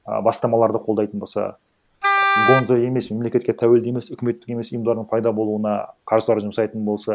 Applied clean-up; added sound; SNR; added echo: none; Wind instrument, woodwind instrument; -1 dB; none.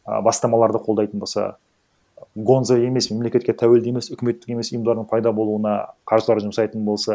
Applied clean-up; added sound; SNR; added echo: none; none; none; none.